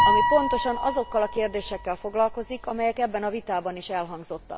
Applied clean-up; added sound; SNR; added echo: none; Piano; 2 dB; none.